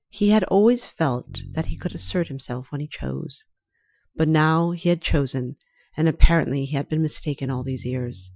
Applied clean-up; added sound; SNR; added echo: classical method Wiener filter.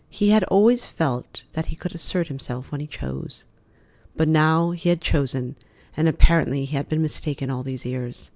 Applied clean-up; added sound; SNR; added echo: none; none; none; none.